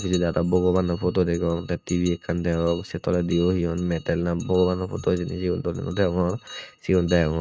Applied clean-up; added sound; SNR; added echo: neural mask model RNNoise.